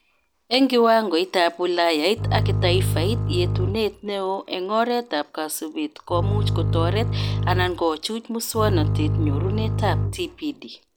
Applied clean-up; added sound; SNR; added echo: none; Bowed string instrument; -1 dB; none.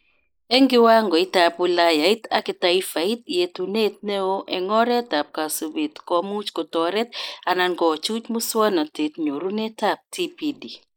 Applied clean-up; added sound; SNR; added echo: neural mask model Resemble Enhance denoiser.